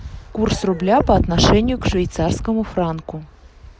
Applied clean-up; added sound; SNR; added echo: none; Dog; 17 dB; none.